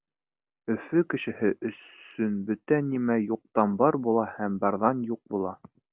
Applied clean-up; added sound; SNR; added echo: none; none; none; none.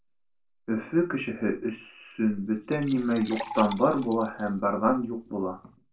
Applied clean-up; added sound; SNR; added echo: none; Liquid; 15 dB; reverberation time 0.3 s.